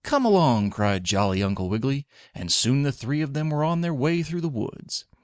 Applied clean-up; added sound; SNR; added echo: neural mask model Resemble Enhance denoiser.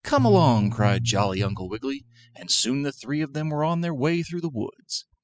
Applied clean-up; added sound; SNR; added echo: classical method spectral subtraction.